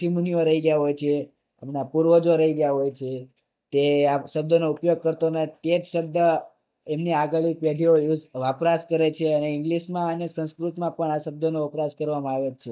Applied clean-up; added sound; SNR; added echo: neural mask model DeepFilterNet 3.